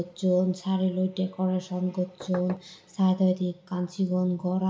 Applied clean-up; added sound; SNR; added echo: none; Knock; 13 dB; reverberation time 0.6 s.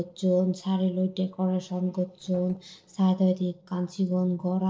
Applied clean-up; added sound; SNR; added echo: neural separator model SepFormer DNS4.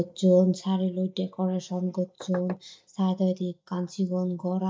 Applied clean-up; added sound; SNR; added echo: neural mask model DeepFilterNet 3.